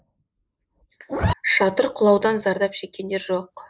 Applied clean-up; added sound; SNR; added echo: neural mask model Resemble Enhance denoiser.